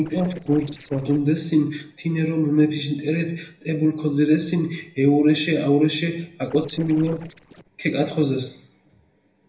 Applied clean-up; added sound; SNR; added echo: neural separator model SepFormer DNS4.